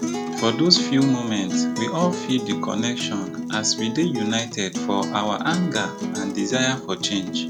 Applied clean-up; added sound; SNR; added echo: none; Acoustic guitar; 4 dB; none.